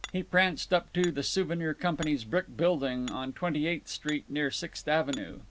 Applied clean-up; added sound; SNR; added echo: none; Hammer; 19 dB; none.